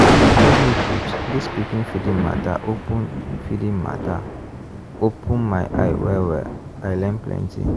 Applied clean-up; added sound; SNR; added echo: none; Thunder; -2 dB; none.